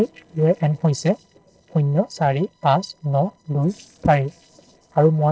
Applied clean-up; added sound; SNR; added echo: neural separator model SepFormer DNS4.